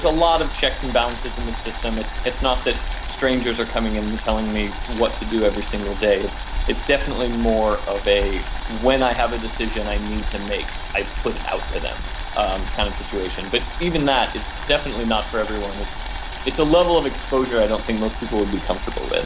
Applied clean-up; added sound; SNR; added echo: none; Boiling; 4 dB; none.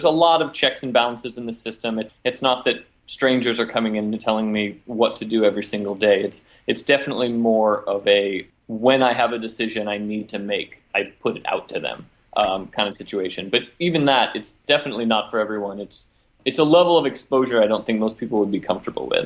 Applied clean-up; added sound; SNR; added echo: none; none; none; none.